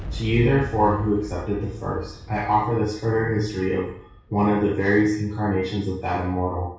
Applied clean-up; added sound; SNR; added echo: none; Boom; 15 dB; reverberation time 0.6 s.